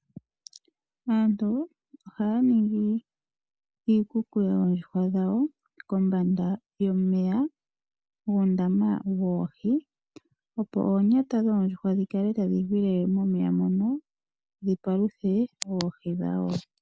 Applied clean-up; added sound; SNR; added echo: none; none; none; none.